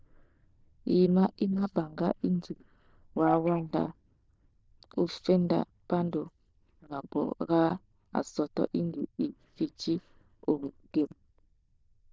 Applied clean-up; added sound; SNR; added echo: neural diffusion model UNIVERSE++.